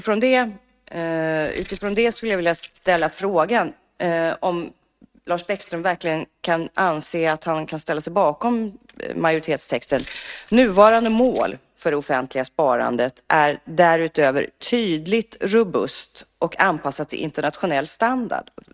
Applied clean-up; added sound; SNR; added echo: neural mask model RNNoise.